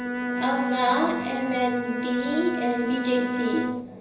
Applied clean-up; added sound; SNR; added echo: none; Bowed string instrument; 2 dB; reverberation time 0.3 s.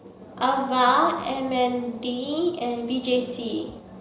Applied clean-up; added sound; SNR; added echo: none; none; none; none.